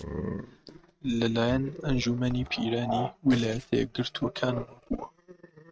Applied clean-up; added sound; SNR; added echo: neural mask model RNNoise.